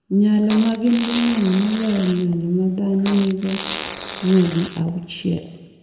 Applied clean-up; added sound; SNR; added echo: none; Fart; 13 dB; reverberation time 1.8 s.